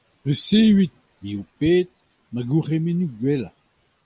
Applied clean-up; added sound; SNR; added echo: none; none; none; none.